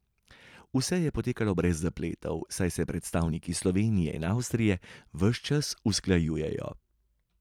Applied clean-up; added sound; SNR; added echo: none; none; none; none.